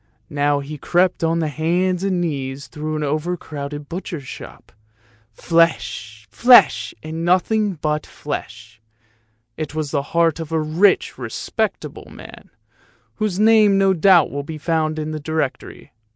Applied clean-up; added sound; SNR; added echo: none; none; none; none.